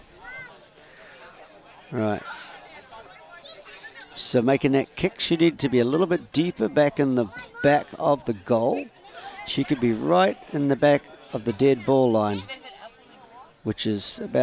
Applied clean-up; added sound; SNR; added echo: none; none; none; none.